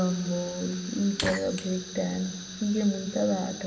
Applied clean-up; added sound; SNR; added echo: none; Fire; 10 dB; reverberation time 1.7 s.